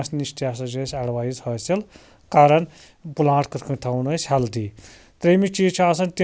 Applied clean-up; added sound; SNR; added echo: none; none; none; none.